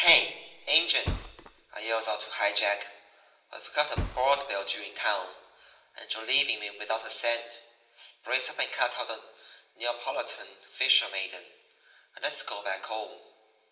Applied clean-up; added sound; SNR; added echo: none; Thump, thud; 11 dB; reverberation time 1.9 s.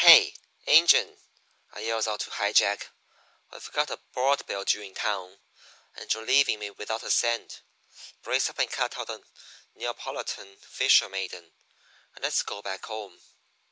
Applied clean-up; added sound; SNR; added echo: none; none; none; none.